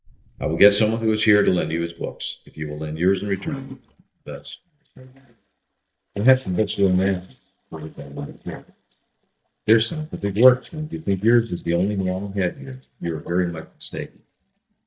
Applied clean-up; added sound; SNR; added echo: neural mask model DeepFilterNet 3.